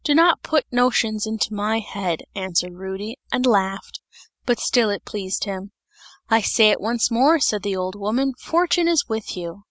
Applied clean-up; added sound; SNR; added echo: none; none; none; none.